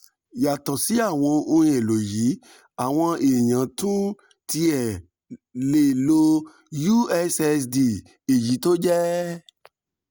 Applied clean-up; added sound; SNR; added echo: none; none; none; none.